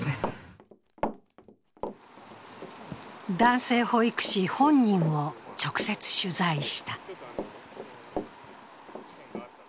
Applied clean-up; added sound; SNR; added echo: none; Run; 11 dB; none.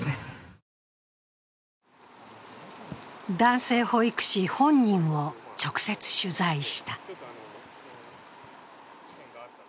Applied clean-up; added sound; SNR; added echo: none; none; none; none.